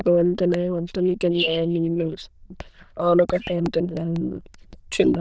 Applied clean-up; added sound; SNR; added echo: neural diffusion model UNIVERSE++.